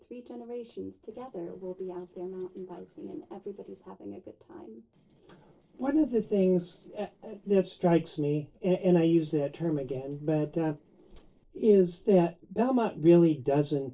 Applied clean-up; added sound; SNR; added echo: neural separator model SepFormer DNS4.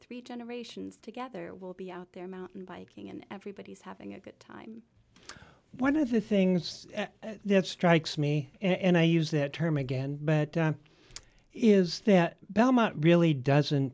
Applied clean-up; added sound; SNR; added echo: none; none; none; none.